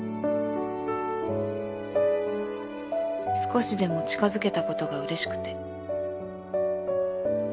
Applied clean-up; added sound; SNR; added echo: none; none; none; none.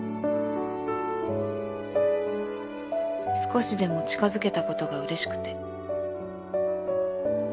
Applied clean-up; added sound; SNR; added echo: none; Wind instrument, woodwind instrument; 19 dB; none.